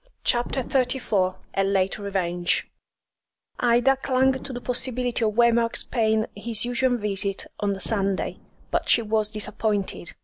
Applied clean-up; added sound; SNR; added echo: none; Explosion; 18 dB; none.